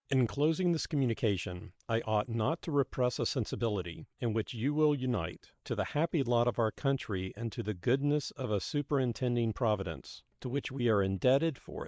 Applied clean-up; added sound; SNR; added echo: neural mask model Resemble Enhance denoiser.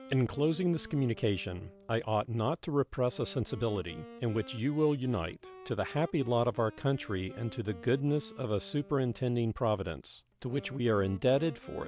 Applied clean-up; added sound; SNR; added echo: none; Wind instrument, woodwind instrument; 20 dB; none.